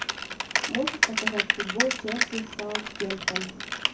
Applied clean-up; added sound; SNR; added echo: none; Typing; -5 dB; reverberation time 0.4 s.